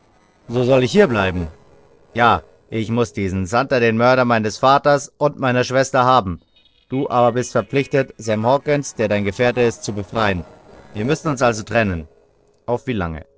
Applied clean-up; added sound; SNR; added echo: neural separator model SepFormer DNS4.